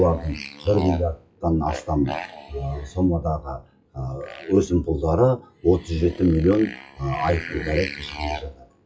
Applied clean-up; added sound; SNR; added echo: classical method WPE with log-MMSE.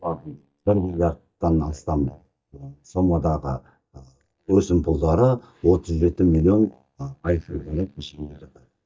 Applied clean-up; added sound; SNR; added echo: neural mask model DeepFilterNet 3.